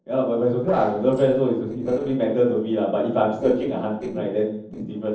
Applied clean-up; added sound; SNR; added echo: neural separator model SepFormer DNS4.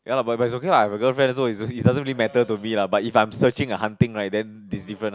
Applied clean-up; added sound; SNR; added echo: none; none; none; none.